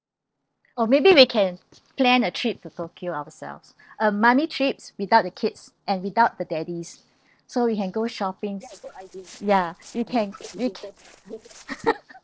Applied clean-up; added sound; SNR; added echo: neural separator model SepFormer DNS4.